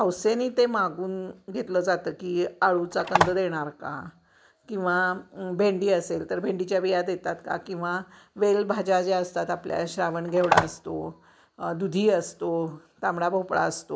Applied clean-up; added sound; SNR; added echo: none; Telephone; 1 dB; none.